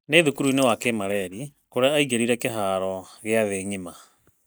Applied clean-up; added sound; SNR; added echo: neural mask model DeepFilterNet 3.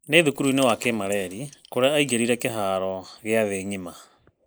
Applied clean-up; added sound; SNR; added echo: neural mask model Resemble Enhance denoiser.